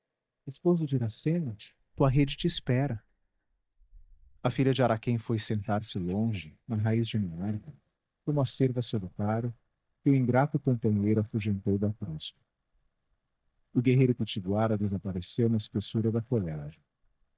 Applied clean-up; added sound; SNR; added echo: neural mask model DeepFilterNet 3.